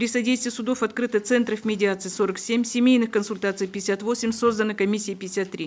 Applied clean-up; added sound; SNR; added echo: none; none; none; none.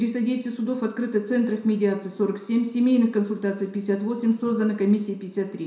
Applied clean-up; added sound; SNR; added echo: none; none; none; reverberation time 0.7 s.